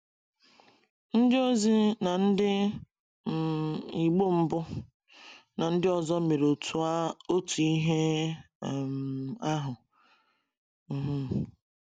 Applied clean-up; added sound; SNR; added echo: none; none; none; none.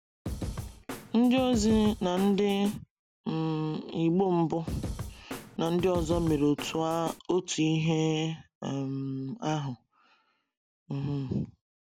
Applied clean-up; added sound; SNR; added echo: none; Snare drum / Drum kit; 9 dB; none.